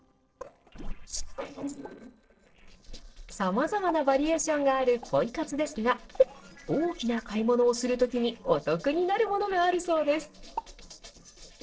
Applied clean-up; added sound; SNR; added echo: neural separator model SepFormer DNS4.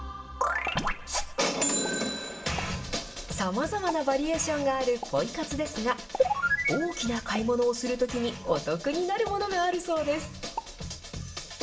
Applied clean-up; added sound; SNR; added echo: none; Explosion; 18 dB; reverberation time 0.7 s.